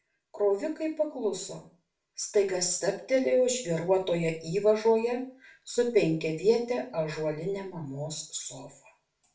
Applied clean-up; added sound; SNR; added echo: none; none; none; reverberation time 0.3 s.